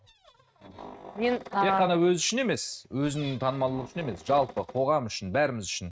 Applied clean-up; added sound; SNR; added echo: neural mask model RNNoise.